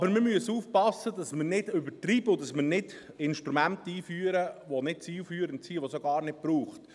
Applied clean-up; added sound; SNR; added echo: none; none; none; none.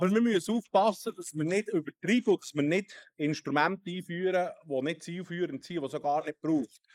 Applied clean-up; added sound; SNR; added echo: neural mask model Resemble Enhance denoiser.